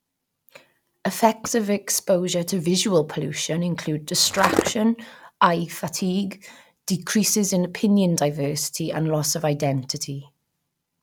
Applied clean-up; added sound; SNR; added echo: none; Skateboard; 0 dB; none.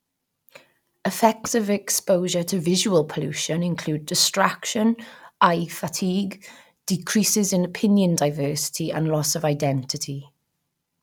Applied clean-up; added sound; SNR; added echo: none; none; none; none.